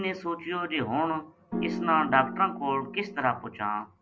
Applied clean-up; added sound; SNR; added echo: none; Piano; 7 dB; none.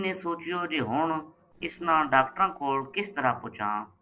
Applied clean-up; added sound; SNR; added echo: neural separator model SepFormer DNS4.